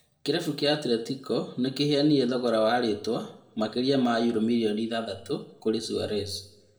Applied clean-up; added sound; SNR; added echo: none; none; none; reverberation time 0.6 s.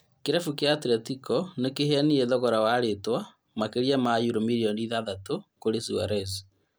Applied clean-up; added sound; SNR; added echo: none; none; none; none.